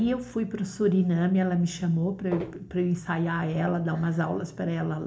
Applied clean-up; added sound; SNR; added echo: none; Walk, footsteps; 8 dB; reverberation time 0.4 s.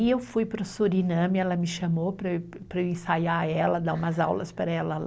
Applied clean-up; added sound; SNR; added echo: none; none; none; none.